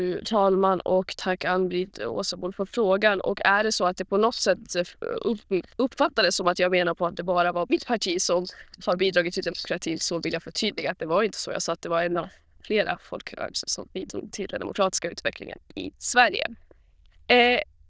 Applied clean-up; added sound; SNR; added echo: neural diffusion model UNIVERSE++.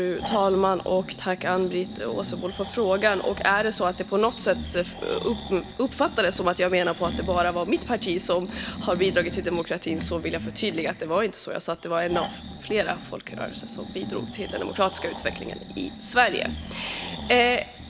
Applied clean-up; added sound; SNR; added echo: none; Breathing; 10 dB; none.